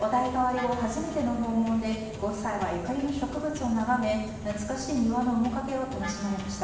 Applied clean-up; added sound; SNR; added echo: none; Wind instrument, woodwind instrument; 19 dB; reverberation time 0.9 s.